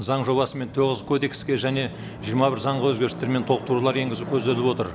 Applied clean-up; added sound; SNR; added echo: none; Drum; 12 dB; none.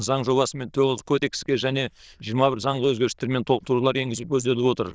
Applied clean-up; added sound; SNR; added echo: neural diffusion model UNIVERSE++.